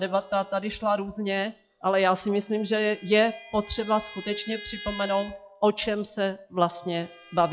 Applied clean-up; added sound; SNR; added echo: classical method log-MMSE.